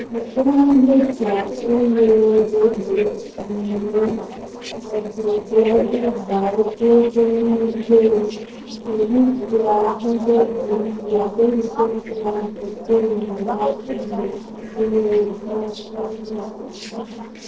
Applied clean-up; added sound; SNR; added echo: neural separator model SepFormer DNS4.